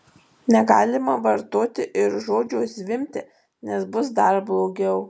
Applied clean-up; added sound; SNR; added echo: none; none; none; none.